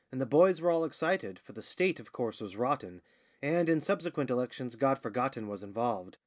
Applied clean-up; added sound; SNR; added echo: none; none; none; none.